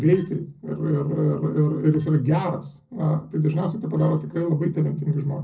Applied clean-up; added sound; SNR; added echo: neural separator model SepFormer DNS4.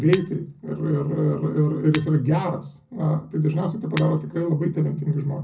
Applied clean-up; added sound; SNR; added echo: none; Shatter; 16 dB; reverberation time 0.4 s.